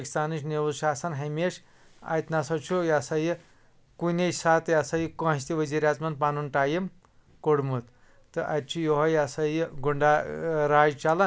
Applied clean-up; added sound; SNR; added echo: none; none; none; none.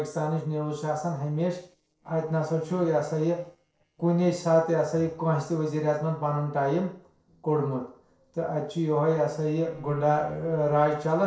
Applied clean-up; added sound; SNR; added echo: neural separator model SepFormer DNS4.